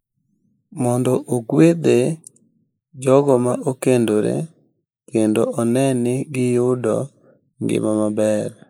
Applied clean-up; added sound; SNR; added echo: neural mask model Resemble Enhance denoiser.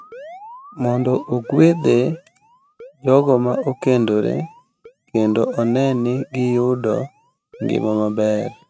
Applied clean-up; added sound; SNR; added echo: neural mask model RNNoise.